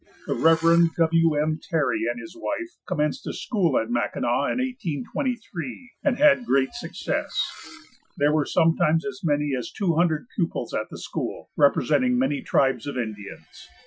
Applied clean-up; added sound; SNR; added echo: classical method Wiener filter.